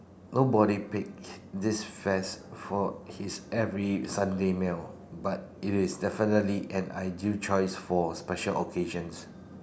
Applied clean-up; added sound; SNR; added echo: none; none; none; none.